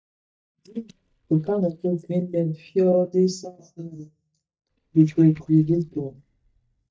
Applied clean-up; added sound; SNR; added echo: neural mask model DeepFilterNet 3.